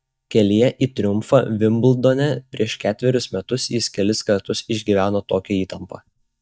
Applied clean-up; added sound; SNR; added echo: neural mask model DeepFilterNet 3.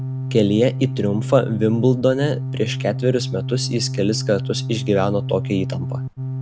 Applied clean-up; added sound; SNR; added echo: none; Organ; 5 dB; none.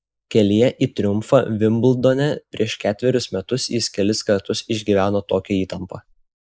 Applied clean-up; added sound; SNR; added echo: neural mask model Resemble Enhance denoiser.